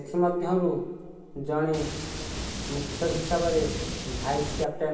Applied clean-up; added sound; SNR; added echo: none; Water; 5 dB; reverberation time 0.4 s.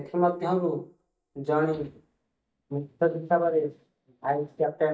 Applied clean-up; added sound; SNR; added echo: neural mask model DeepFilterNet 3.